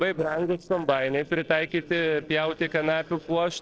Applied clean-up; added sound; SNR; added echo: neural separator model SepFormer DNS4.